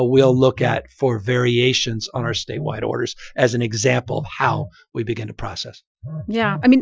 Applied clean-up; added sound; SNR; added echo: classical method Wiener filter.